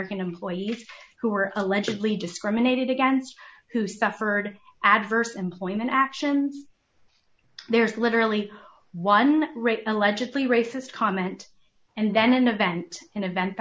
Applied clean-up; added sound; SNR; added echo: none; none; none; none.